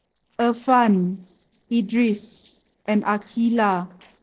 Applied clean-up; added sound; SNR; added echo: neural separator model SepFormer DNS4.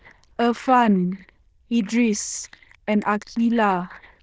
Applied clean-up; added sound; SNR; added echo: neural diffusion model UNIVERSE++.